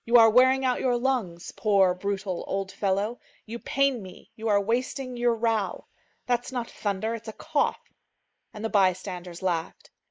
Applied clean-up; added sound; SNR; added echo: neural mask model Resemble Enhance denoiser.